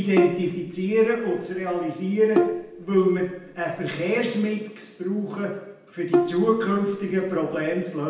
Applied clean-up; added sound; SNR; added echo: none; Bowed string instrument; 4 dB; reverberation time 0.9 s.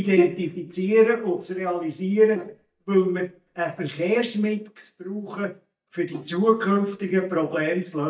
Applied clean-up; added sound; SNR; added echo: neural mask model DeepFilterNet 3.